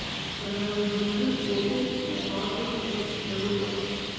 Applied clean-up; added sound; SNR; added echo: none; Traffic noise, roadway noise; 4 dB; reverberation time 2.1 s.